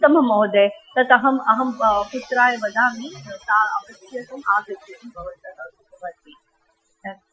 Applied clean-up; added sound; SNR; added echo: classical method Wiener filter.